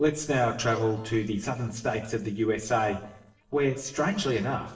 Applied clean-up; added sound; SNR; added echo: neural separator model SepFormer DNS4.